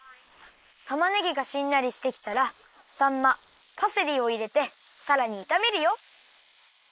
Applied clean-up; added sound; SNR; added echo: neural mask model Resemble Enhance denoiser.